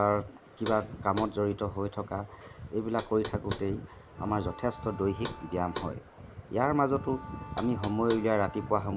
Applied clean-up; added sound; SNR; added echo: none; Knock + Bowed string instrument; 14 dB; none.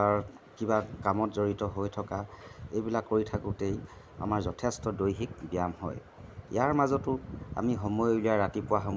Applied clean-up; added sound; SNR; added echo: none; none; none; none.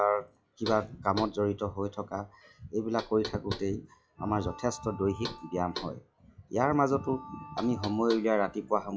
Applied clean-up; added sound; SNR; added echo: classical method log-MMSE.